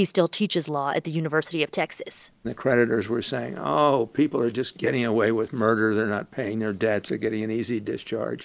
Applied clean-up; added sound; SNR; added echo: none; none; none; none.